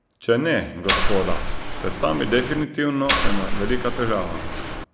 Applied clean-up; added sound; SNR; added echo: none; Mechanisms; -2 dB; none.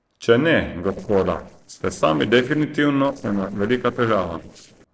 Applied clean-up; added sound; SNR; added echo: neural separator model SepFormer DNS4.